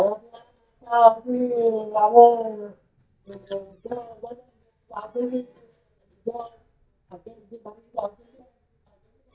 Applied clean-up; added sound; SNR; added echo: neural mask model DeepFilterNet 3.